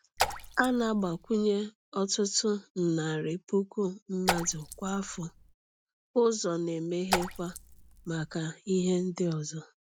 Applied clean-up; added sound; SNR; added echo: none; Raindrop / Splash, splatter; 5 dB; none.